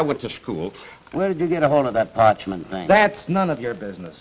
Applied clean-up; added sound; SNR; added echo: none; none; none; none.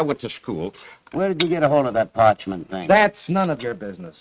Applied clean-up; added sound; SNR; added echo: neural mask model RNNoise.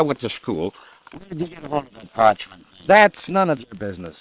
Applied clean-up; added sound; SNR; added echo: neural separator model SepFormer WHAM!.